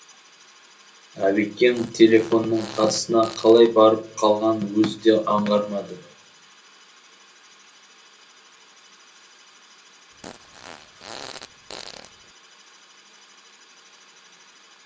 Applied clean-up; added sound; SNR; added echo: none; Fart; 18 dB; reverberation time 0.2 s.